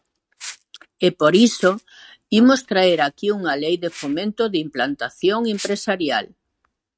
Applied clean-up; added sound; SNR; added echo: neural mask model RNNoise.